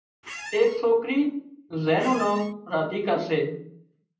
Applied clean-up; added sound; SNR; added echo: none; Squeak; 13 dB; reverberation time 0.6 s.